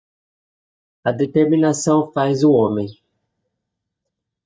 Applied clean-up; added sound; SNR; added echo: neural mask model DeepFilterNet 3.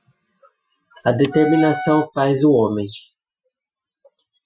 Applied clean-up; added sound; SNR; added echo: classical method Wiener filter.